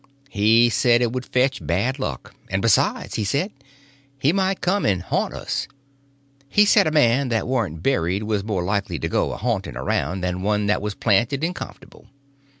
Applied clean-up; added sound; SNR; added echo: none; none; none; none.